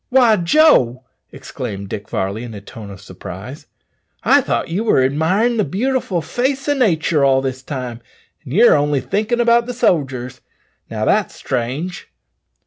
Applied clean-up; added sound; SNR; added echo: none; none; none; none.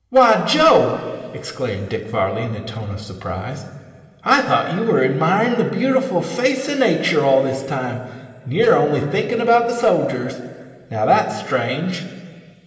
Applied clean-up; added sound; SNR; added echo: none; none; none; reverberation time 2.4 s.